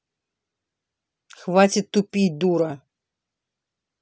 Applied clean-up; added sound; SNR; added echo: none; none; none; none.